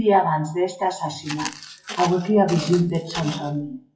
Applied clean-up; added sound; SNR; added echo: classical method WPE with log-MMSE.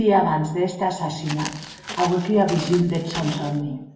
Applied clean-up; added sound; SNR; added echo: none; Walk, footsteps; 13 dB; reverberation time 0.8 s.